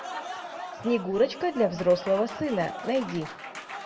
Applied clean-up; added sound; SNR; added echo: none; Applause; 11 dB; reverberation time 0.4 s.